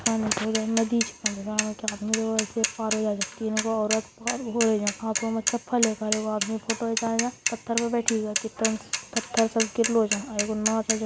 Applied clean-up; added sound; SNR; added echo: none; Mechanisms / Bicycle; 4 dB; none.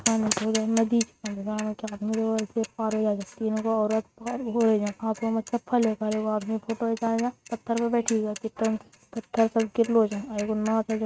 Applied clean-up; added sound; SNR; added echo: neural mask model RNNoise.